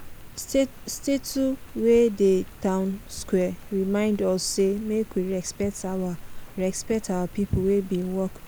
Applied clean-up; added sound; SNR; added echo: none; Rain; 15 dB; none.